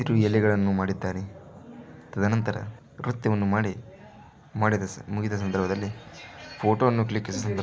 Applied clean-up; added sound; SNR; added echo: none; none; none; none.